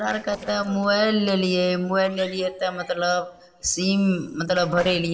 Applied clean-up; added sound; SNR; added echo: neural separator model SepFormer DNS4.